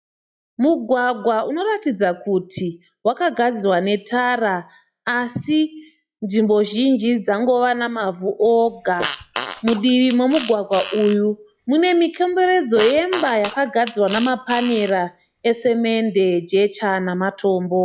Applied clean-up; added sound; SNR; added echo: classical method log-MMSE.